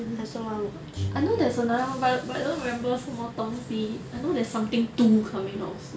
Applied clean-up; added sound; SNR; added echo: none; Bowed string instrument; 12 dB; none.